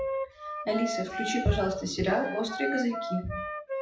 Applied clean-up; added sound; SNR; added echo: classical method WPE with log-MMSE.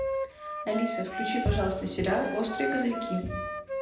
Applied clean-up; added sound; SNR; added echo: none; Wind instrument, woodwind instrument; 4 dB; reverberation time 0.8 s.